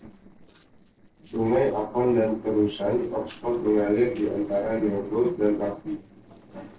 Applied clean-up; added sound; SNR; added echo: neural separator model SepFormer DNS4.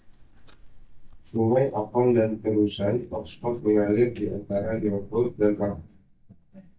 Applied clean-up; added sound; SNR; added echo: neural mask model DeepFilterNet 3.